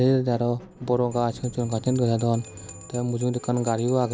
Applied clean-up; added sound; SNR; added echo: none; Bell + Squeak; 17 dB; none.